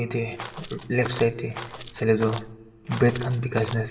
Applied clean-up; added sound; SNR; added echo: none; Walk, footsteps; 12 dB; reverberation time 2.9 s.